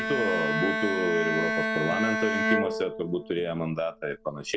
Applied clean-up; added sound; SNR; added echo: none; Bowed string instrument; 0 dB; none.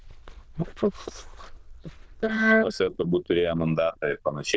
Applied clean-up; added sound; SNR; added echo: neural diffusion model UNIVERSE++.